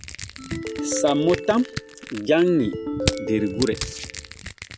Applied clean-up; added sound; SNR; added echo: none; Ringtone + Crushing; 6 dB; none.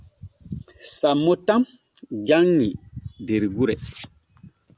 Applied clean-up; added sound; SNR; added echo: none; none; none; none.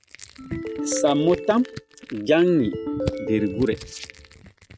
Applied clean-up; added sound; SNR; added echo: neural mask model RNNoise.